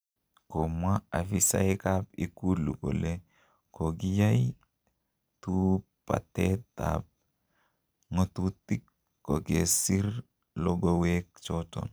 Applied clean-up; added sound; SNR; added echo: none; none; none; none.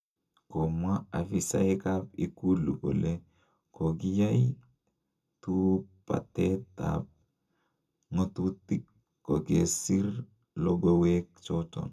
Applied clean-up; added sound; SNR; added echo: none; none; none; reverberation time 0.2 s.